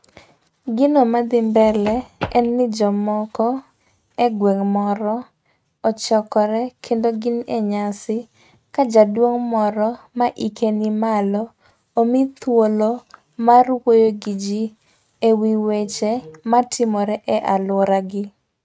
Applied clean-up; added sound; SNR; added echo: neural mask model RNNoise.